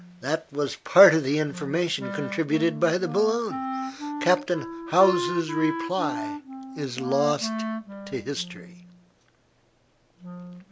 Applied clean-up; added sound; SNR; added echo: none; Wind instrument, woodwind instrument; 9 dB; none.